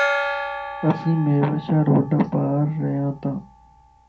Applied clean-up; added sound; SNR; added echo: none; Gong; 8 dB; reverberation time 0.2 s.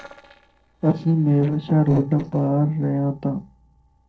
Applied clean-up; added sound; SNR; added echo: neural separator model SepFormer DNS4.